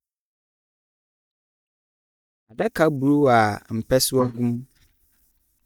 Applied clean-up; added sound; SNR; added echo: neural mask model DeepFilterNet 3.